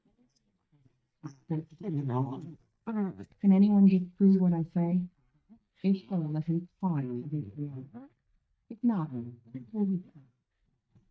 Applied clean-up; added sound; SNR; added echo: neural mask model DeepFilterNet 3.